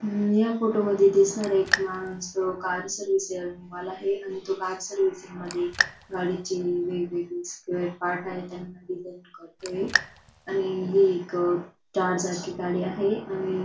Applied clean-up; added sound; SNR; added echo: none; Raindrop; 5 dB; reverberation time 0.2 s.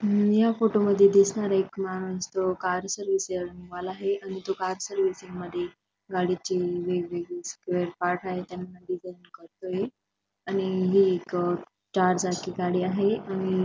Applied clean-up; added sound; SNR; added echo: none; none; none; none.